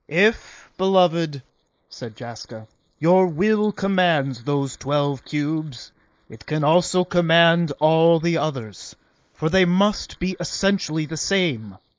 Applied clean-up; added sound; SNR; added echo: neural mask model Resemble Enhance denoiser.